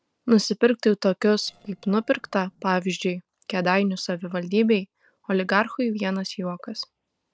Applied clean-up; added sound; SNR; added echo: neural separator model SepFormer DNS4.